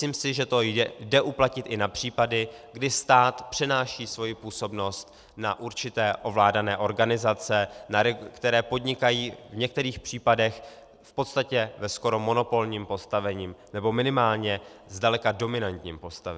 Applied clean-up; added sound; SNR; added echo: none; none; none; none.